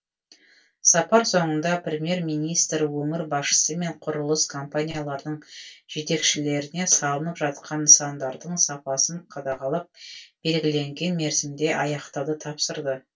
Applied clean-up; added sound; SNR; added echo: none; none; none; reverberation time 0.1 s.